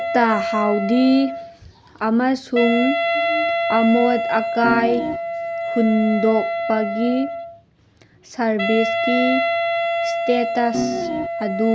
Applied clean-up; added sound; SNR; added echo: none; Piano + Wind instrument, woodwind instrument; 2 dB; none.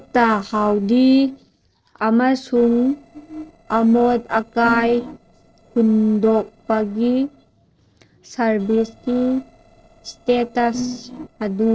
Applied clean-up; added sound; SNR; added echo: neural separator model SepFormer DNS4.